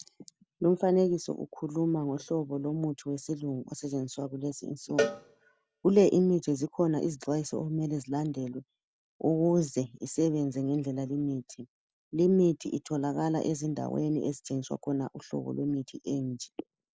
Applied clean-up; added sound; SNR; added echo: none; Cowbell; 8 dB; none.